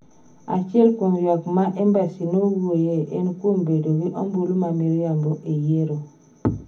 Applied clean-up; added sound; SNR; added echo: none; none; none; reverberation time 0.4 s.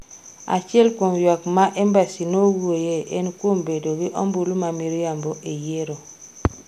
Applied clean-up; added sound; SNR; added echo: none; none; none; none.